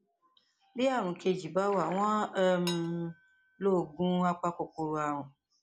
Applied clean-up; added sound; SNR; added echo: none; Liquid + Dishes, pots, and pans; 18 dB; none.